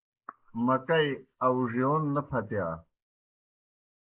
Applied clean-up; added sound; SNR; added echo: neural mask model Resemble Enhance denoiser.